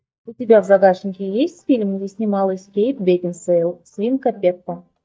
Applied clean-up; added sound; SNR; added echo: neural mask model DeepFilterNet 3.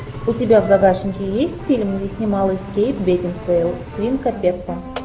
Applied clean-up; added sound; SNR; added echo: none; Engine; 13 dB; none.